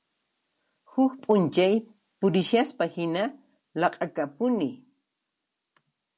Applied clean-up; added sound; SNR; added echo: none; none; none; none.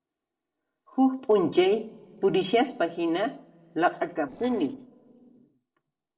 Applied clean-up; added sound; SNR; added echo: neural separator model SepFormer DNS4.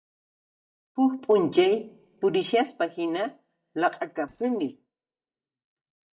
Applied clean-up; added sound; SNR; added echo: neural mask model DeepFilterNet 3.